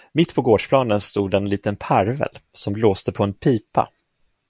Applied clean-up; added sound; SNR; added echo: none; none; none; none.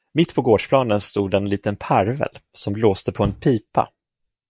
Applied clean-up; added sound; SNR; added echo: neural mask model DeepFilterNet 3.